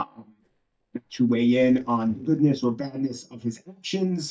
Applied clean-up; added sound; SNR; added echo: neural mask model DeepFilterNet 3.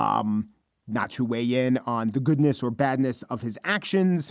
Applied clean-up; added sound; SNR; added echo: none; none; none; none.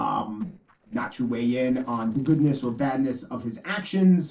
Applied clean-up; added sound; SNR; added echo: neural separator model SepFormer DNS4.